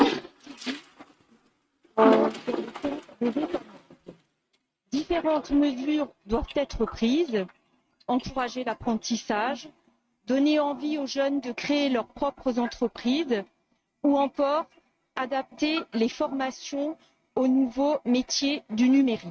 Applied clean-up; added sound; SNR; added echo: neural mask model RNNoise.